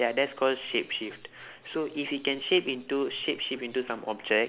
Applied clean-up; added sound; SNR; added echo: none; none; none; none.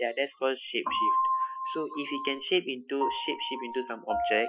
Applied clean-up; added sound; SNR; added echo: classical method Wiener filter.